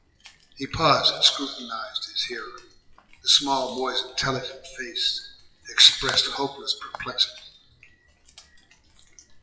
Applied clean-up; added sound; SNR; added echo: classical method WPE with log-MMSE.